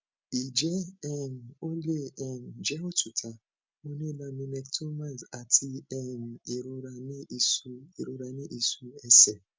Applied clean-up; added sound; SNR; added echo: none; none; none; none.